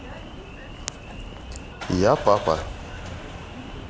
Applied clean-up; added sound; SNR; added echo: none; Engine starting / Car; 9 dB; none.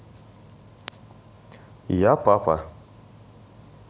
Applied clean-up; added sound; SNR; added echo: none; none; none; none.